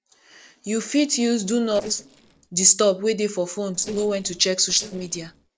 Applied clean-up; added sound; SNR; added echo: neural separator model SepFormer DNS4.